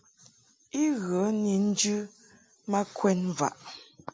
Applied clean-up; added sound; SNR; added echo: none; none; none; none.